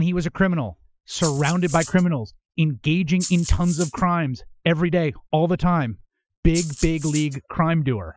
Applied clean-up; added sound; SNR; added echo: classical method Wiener filter.